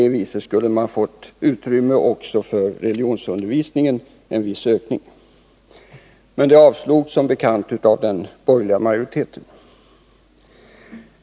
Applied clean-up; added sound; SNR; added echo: none; none; none; none.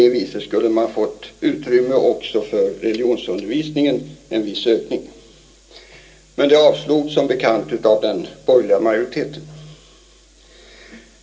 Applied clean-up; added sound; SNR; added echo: none; none; none; reverberation time 0.2 s.